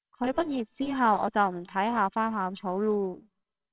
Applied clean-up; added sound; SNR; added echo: neural separator model SepFormer WHAMR!.